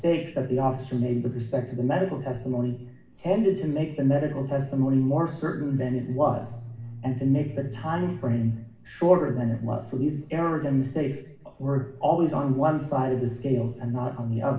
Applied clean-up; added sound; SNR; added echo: none; Bass guitar; 12 dB; reverberation time 0.8 s.